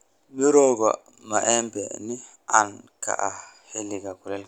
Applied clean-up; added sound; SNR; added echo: none; none; none; none.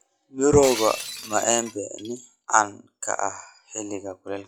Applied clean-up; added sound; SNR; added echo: classical method log-MMSE.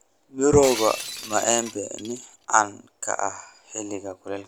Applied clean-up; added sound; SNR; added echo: none; Shatter; 11 dB; none.